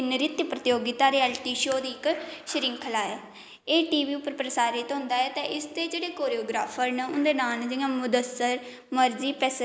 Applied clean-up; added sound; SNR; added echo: none; none; none; none.